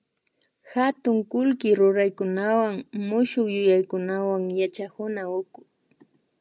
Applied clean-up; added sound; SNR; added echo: none; none; none; none.